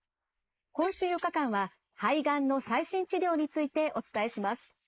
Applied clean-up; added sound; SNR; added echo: neural mask model Resemble Enhance denoiser.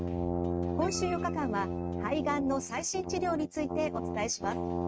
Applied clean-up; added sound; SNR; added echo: neural mask model RNNoise.